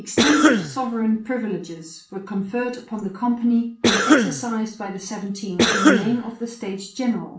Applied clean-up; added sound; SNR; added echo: none; Cough; -4 dB; reverberation time 0.4 s.